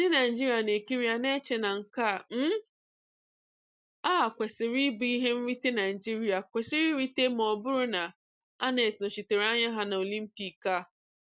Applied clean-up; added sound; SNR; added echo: none; none; none; none.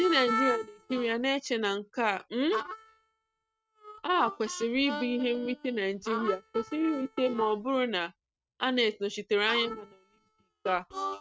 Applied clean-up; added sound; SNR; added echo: neural mask model RNNoise.